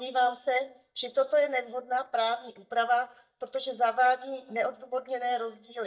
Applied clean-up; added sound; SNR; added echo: neural mask model DeepFilterNet 3.